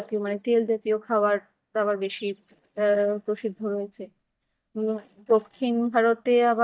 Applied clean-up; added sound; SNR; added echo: neural mask model DeepFilterNet 3.